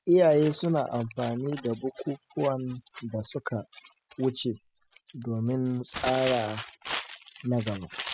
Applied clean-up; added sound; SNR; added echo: classical method spectral subtraction.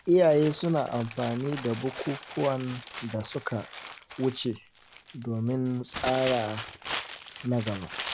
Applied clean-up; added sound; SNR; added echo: none; Crumpling, crinkling; 10 dB; none.